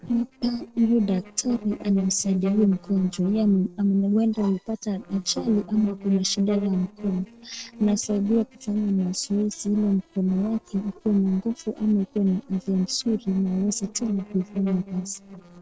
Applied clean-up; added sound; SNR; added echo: neural separator model SepFormer DNS4.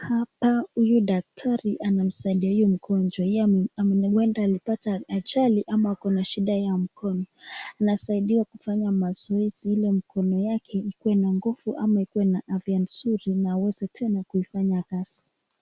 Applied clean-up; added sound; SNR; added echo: none; none; none; none.